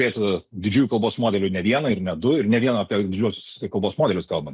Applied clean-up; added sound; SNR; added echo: none; none; none; none.